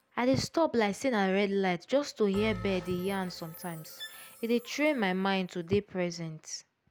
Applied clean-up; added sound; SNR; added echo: none; Bowed string instrument + Bell; 19 dB; none.